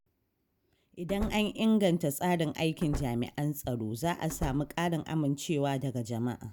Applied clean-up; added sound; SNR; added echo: none; Slam; 12 dB; none.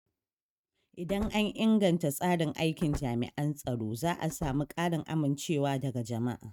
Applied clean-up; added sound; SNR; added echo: neural mask model RNNoise.